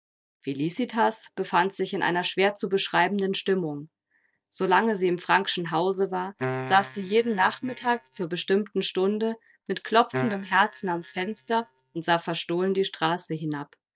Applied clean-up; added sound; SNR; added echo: neural mask model DeepFilterNet 3.